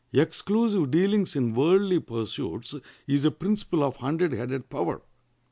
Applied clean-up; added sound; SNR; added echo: none; none; none; none.